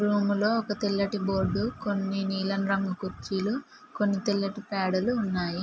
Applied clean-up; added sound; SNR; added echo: none; none; none; none.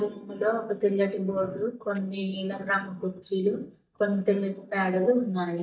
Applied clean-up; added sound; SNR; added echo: neural mask model DeepFilterNet 3.